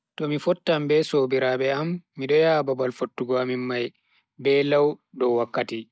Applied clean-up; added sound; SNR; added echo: none; none; none; none.